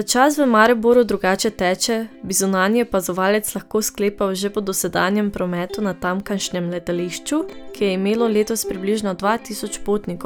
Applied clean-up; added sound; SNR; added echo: none; Plucked string instrument; 19 dB; none.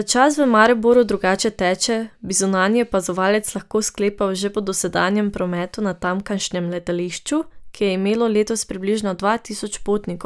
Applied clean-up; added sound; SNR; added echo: none; none; none; none.